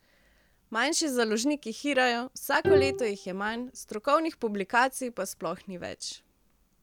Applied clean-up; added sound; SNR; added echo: none; Bowed string instrument; 1 dB; none.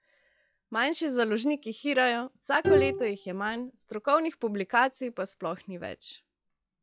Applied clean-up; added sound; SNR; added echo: classical method log-MMSE.